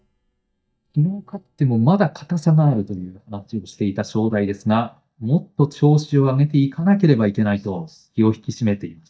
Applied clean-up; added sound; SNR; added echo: neural mask model DeepFilterNet 3.